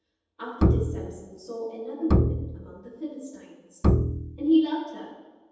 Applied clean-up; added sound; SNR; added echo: none; Bowed string instrument; -5 dB; reverberation time 1.1 s.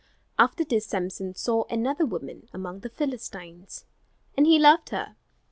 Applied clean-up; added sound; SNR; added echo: none; none; none; none.